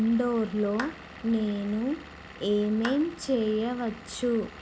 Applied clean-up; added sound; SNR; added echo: none; Engine / Vehicle + Clapping; 15 dB; none.